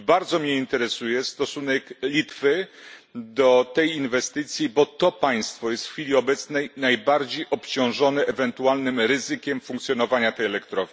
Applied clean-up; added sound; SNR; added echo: none; none; none; none.